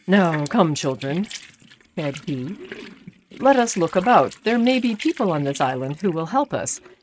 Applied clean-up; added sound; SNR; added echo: neural mask model RNNoise.